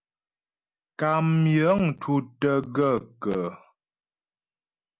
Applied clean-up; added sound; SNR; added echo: none; none; none; none.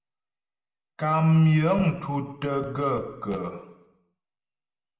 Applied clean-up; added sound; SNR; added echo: none; none; none; reverberation time 0.9 s.